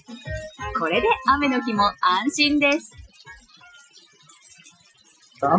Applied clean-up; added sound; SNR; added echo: classical method Wiener filter.